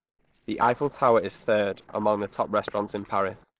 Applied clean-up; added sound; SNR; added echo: neural separator model SepFormer DNS4.